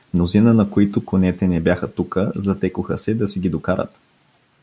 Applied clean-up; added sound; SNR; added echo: none; none; none; none.